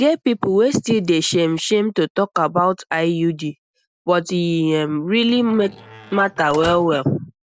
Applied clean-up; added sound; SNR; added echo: none; Slam; 19 dB; none.